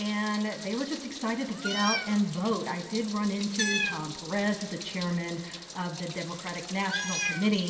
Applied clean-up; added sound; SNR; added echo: none; Meow; 6 dB; reverberation time 2.1 s.